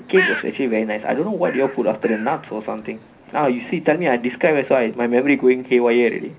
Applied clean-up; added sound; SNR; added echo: none; Bird; 14 dB; reverberation time 0.5 s.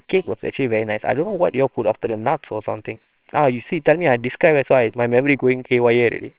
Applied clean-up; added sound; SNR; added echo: neural separator model SepFormer WHAMR!.